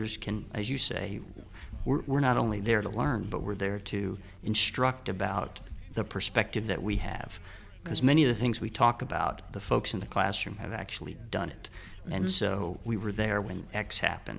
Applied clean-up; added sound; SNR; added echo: none; none; none; none.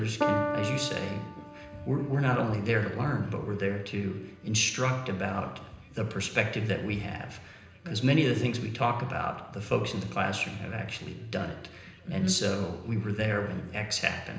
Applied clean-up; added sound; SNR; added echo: none; Piano; 11 dB; reverberation time 0.9 s.